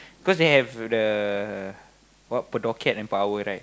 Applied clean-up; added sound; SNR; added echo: none; none; none; none.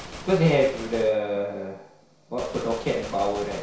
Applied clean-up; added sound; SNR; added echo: none; Gunshot, gunfire; 15 dB; reverberation time 0.6 s.